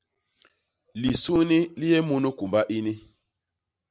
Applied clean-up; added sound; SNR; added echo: none; none; none; none.